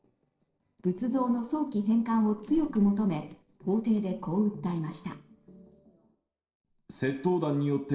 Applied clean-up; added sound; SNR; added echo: neural separator model SepFormer DNS4.